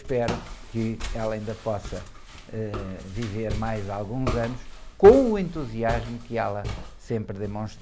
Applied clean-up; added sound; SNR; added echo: none; Walk, footsteps; 9 dB; none.